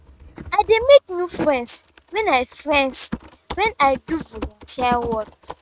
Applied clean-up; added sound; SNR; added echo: neural mask model RNNoise.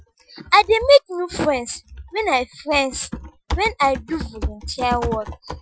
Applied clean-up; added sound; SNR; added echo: classical method Wiener filter.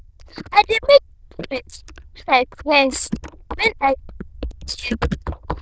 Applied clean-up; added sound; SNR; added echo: neural diffusion model UNIVERSE++.